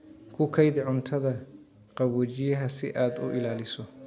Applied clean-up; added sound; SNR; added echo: none; Telephone; 12 dB; none.